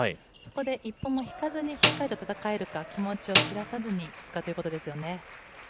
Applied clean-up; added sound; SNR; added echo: none; Snare drum; -4 dB; none.